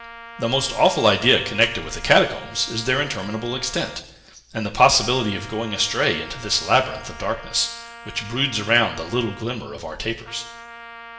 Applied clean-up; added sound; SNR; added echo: none; Trumpet; 17 dB; reverberation time 0.8 s.